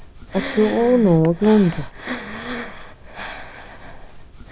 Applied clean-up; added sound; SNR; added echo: none; Breathing; 11 dB; none.